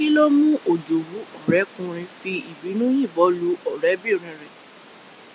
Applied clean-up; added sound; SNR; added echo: none; none; none; none.